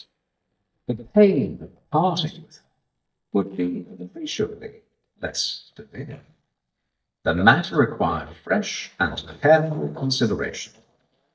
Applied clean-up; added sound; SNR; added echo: neural mask model DeepFilterNet 3.